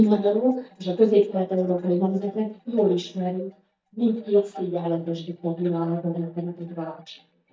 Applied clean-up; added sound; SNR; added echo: neural mask model DeepFilterNet 3.